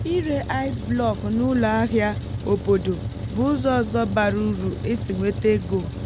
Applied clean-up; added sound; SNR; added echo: none; Truck; 6 dB; none.